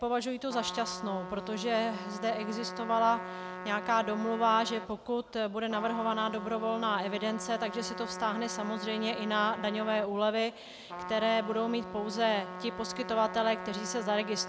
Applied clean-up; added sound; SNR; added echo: none; Trumpet; 10 dB; none.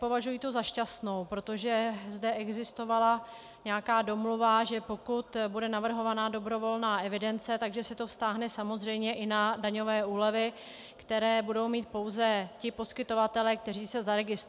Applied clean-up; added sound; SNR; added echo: none; none; none; none.